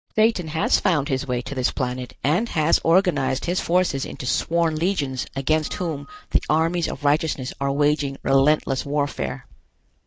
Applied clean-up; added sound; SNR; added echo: neural mask model DeepFilterNet 3.